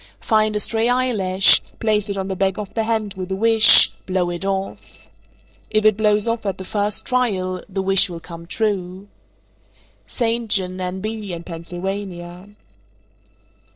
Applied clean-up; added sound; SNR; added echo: neural separator model SepFormer DNS4.